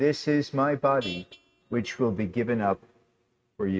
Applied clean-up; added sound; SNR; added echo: neural mask model RNNoise.